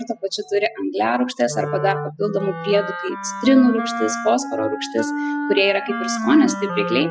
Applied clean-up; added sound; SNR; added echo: classical method spectral subtraction.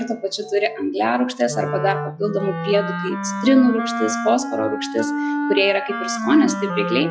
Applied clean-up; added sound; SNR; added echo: classical method log-MMSE.